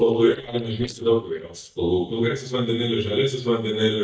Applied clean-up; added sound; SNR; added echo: neural mask model DeepFilterNet 3.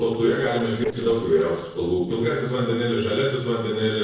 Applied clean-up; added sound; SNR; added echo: neural separator model SepFormer DNS4.